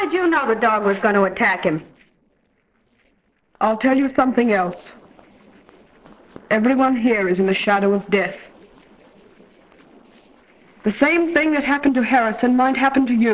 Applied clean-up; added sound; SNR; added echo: neural separator model SepFormer DNS4.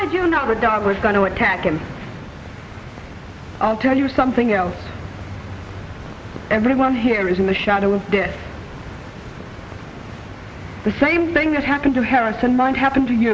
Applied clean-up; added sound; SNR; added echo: none; none; none; none.